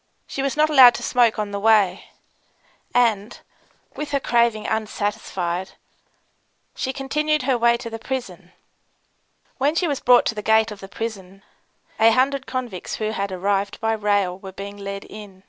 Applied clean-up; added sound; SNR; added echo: none; none; none; none.